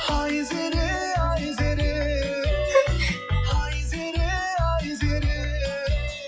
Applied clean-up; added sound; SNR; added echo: classical method log-MMSE.